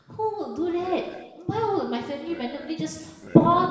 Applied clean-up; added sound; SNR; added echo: none; Burping, eructation; 18 dB; reverberation time 1.0 s.